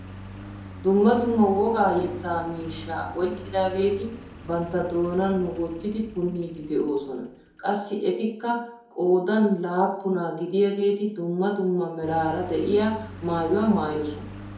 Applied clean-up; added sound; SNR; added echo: none; Engine; 17 dB; reverberation time 2.6 s.